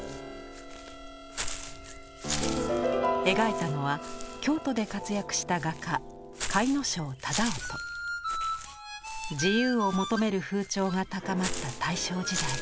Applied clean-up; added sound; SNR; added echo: none; Walk, footsteps / Bird; 9 dB; none.